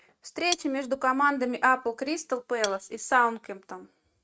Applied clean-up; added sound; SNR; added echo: neural mask model RNNoise.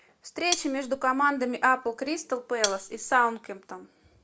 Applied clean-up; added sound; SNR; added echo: none; Cutlery, silverware; 7 dB; none.